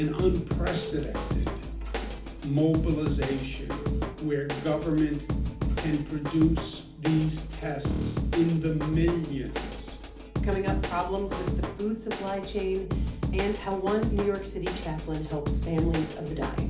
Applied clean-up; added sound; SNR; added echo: none; Drum kit; 3 dB; reverberation time 0.4 s.